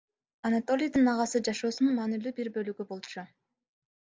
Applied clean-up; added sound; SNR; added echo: none; none; none; none.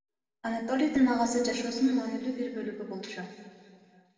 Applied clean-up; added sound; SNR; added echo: none; none; none; reverberation time 2.0 s.